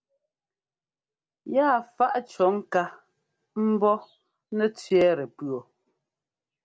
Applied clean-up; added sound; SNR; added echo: none; none; none; none.